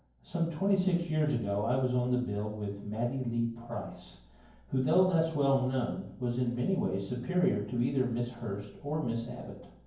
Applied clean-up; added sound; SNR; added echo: none; none; none; reverberation time 0.9 s.